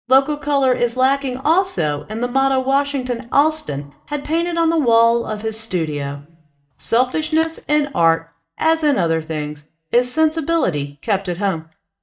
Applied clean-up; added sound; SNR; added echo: neural mask model DeepFilterNet 3.